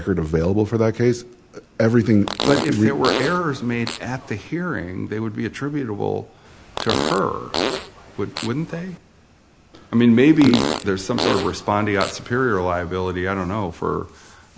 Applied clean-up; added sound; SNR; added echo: none; Fart; 6 dB; none.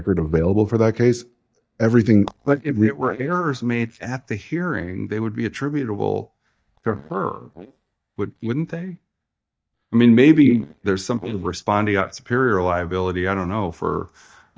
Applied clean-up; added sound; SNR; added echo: neural mask model DeepFilterNet 3.